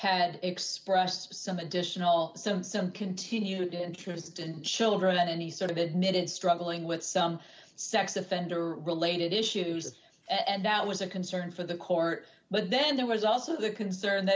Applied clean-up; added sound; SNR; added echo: none; none; none; none.